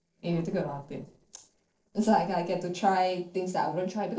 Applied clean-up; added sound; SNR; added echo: neural separator model SepFormer DNS4.